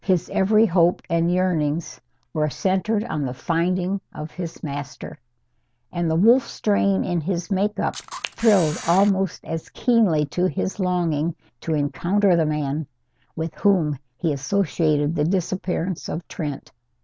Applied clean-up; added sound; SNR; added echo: none; Camera; 12 dB; none.